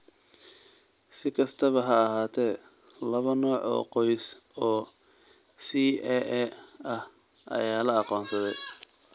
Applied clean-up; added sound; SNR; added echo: none; none; none; none.